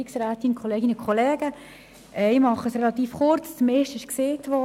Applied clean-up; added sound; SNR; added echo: none; none; none; none.